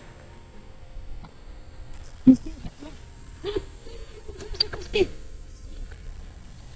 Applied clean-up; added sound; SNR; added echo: neural mask model DeepFilterNet 3.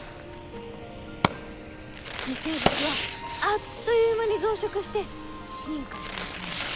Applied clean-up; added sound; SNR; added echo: none; Tearing + Fire; 2 dB; none.